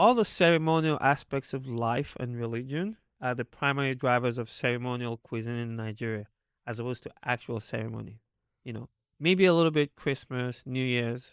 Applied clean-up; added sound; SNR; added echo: neural mask model Resemble Enhance denoiser.